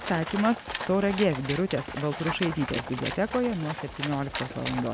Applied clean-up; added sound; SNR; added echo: none; Camera + Livestock, farm animals, working animals; 8 dB; none.